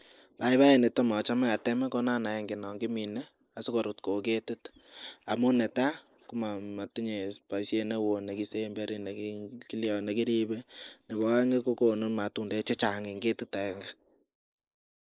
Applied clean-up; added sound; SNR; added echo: neural mask model Resemble Enhance denoiser.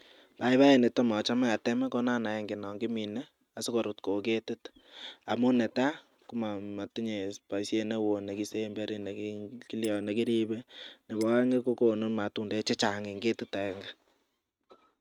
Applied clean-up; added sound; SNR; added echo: neural mask model RNNoise.